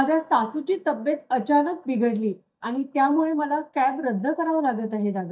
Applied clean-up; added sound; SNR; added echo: neural mask model DeepFilterNet 3.